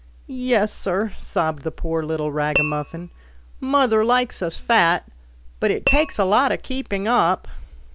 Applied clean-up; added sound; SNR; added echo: none; Tap / Glass; 7 dB; none.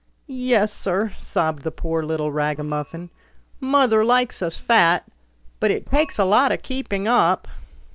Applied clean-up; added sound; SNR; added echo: neural separator model SepFormer DNS4.